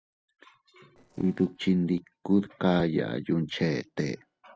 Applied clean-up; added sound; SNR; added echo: neural separator model SepFormer DNS4.